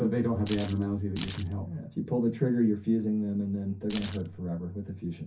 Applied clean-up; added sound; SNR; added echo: none; Keys jangling; 14 dB; reverberation time 0.3 s.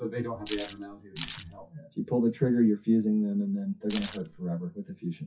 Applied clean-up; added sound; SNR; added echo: classical method WPE with log-MMSE.